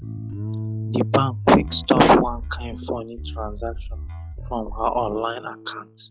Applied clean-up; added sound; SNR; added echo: classical method log-MMSE.